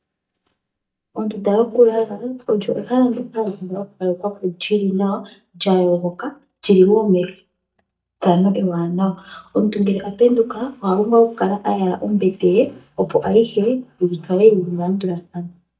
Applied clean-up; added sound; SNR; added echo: neural mask model DeepFilterNet 3.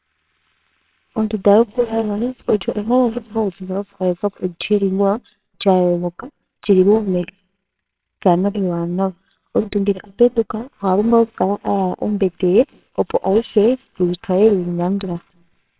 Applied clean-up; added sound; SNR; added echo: neural separator model SepFormer WHAMR!.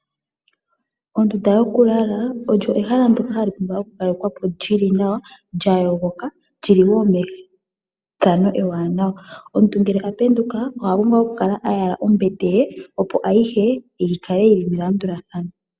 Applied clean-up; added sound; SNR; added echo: none; none; none; none.